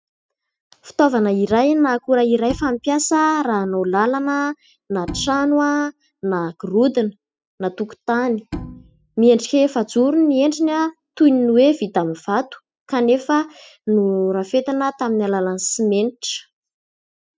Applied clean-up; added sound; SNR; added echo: classical method spectral subtraction.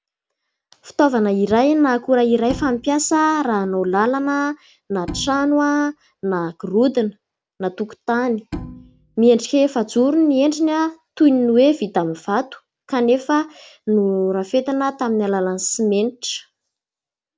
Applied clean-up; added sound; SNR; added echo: none; Bowed string instrument; 17 dB; none.